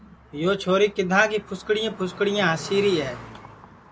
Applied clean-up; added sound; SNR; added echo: none; Car passing by; 18 dB; none.